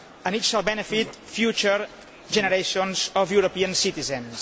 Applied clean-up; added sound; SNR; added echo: none; Fart; 18 dB; none.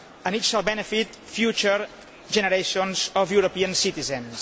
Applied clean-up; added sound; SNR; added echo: none; none; none; none.